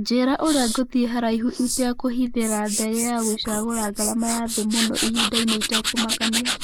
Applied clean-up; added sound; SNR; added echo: neural mask model Resemble Enhance denoiser.